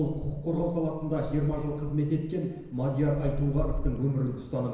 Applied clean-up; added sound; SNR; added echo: none; Gull, seagull; 7 dB; reverberation time 1.0 s.